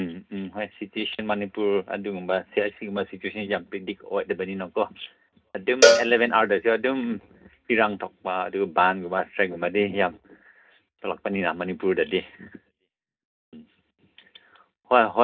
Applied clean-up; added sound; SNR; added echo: none; Cowbell; -3 dB; reverberation time 0.3 s.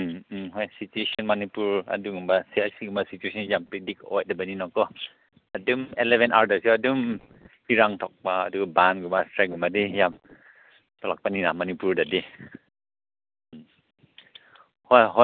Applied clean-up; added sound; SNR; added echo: none; none; none; none.